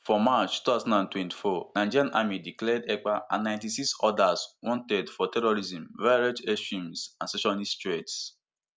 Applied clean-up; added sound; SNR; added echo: none; none; none; none.